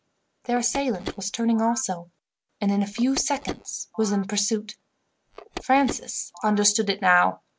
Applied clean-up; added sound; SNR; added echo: none; Telephone; 16 dB; none.